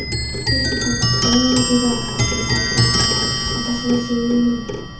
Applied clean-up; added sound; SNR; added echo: none; Clock; -2 dB; reverberation time 0.6 s.